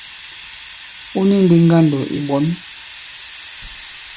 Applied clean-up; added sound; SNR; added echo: none; Hiss; 18 dB; none.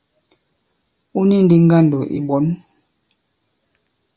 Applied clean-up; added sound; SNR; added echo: none; none; none; none.